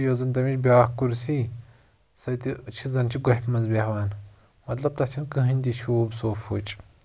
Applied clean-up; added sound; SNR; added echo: none; none; none; none.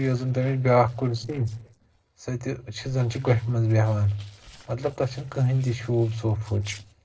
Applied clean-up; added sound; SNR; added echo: neural separator model SepFormer DNS4.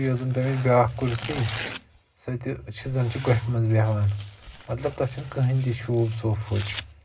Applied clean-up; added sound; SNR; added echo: none; Tearing; 15 dB; reverberation time 0.2 s.